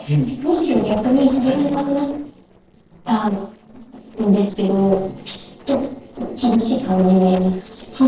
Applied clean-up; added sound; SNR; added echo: neural separator model SepFormer DNS4.